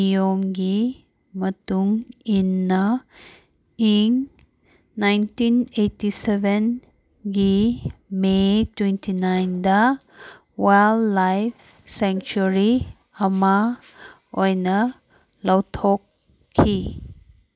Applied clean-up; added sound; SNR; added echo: none; none; none; none.